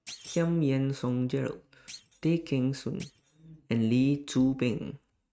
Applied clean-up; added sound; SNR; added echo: neural mask model RNNoise.